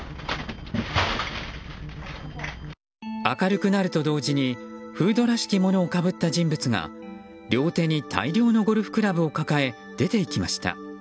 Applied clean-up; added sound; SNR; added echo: none; none; none; none.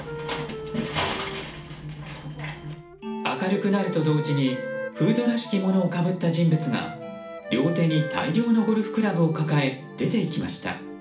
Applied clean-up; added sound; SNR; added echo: none; Wind instrument, woodwind instrument; 12 dB; reverberation time 0.4 s.